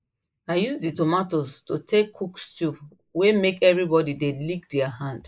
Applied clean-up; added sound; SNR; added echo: neural mask model Resemble Enhance denoiser.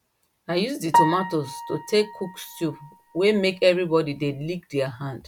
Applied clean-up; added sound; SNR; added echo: none; Piano; 4 dB; none.